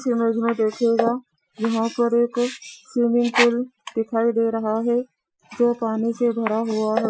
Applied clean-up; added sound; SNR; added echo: classical method Wiener filter.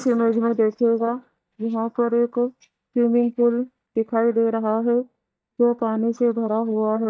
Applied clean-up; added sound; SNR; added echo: neural mask model DeepFilterNet 3.